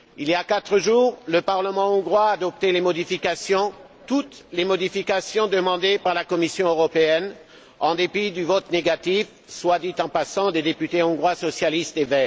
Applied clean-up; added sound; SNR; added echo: none; none; none; none.